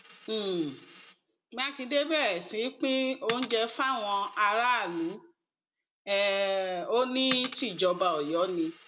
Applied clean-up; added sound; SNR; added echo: none; Coin (dropping); 16 dB; none.